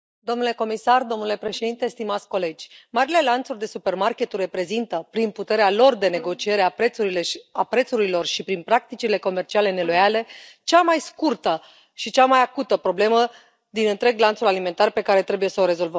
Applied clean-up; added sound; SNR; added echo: neural mask model DeepFilterNet 3.